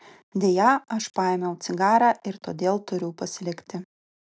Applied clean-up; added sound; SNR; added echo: none; none; none; none.